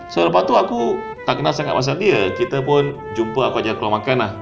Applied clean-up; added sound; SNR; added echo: none; Wind instrument, woodwind instrument; 14 dB; none.